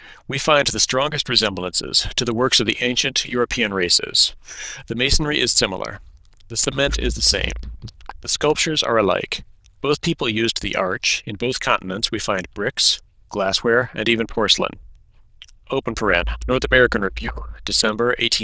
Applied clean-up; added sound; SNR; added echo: neural diffusion model UNIVERSE++.